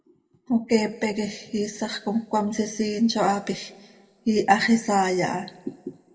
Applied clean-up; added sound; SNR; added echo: none; none; none; reverberation time 0.9 s.